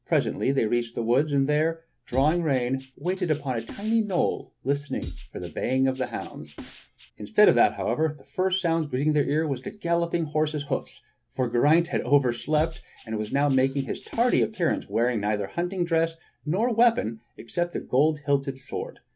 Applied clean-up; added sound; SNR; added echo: none; Drum kit; 15 dB; none.